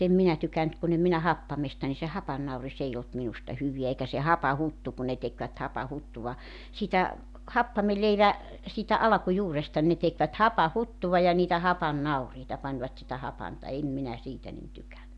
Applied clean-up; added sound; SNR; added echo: none; none; none; none.